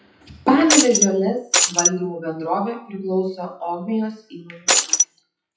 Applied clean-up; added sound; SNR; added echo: classical method WPE with log-MMSE.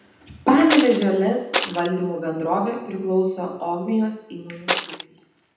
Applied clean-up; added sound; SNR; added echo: none; Shatter; -4 dB; reverberation time 0.8 s.